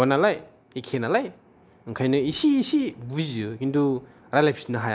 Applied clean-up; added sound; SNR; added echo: none; none; none; none.